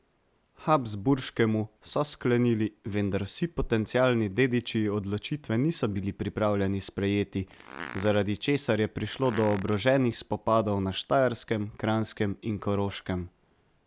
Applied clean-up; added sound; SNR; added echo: none; Fart; 17 dB; none.